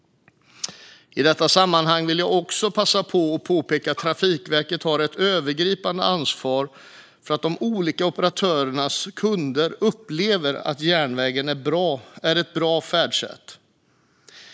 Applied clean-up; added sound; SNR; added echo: neural mask model Resemble Enhance denoiser.